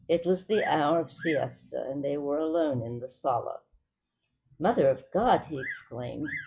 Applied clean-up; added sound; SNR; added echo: classical method log-MMSE.